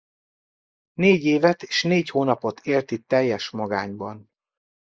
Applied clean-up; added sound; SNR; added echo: neural mask model Resemble Enhance denoiser.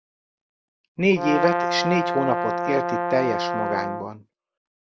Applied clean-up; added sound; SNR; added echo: none; Brass instrument; 0 dB; none.